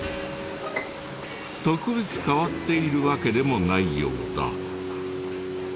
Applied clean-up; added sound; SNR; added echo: none; Bowed string instrument; 13 dB; none.